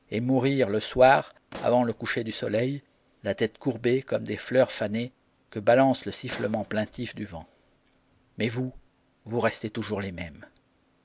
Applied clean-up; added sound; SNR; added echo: none; Explosion; 20 dB; none.